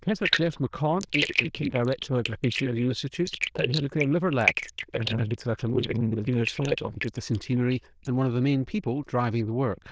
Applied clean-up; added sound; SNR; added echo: neural diffusion model UNIVERSE++.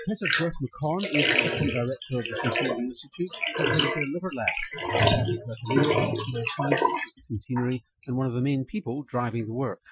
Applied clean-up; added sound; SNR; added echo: classical method Wiener filter.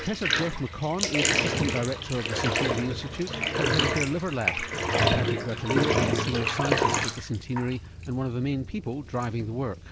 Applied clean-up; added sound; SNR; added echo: none; Bathtub (filling or washing); -2 dB; none.